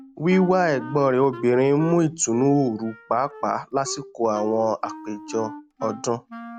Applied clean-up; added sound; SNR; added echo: none; Wind instrument, woodwind instrument; 16 dB; none.